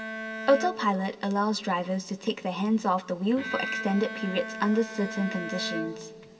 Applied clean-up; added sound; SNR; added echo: none; Bowed string instrument; 10 dB; reverberation time 2.4 s.